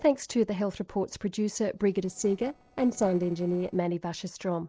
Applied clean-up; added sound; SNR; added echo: neural separator model SepFormer DNS4.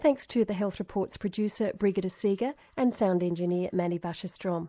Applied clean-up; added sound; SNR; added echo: neural mask model Resemble Enhance denoiser.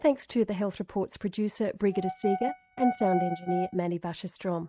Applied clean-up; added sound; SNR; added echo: neural mask model RNNoise.